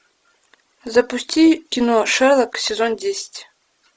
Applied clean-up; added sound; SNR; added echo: none; none; none; none.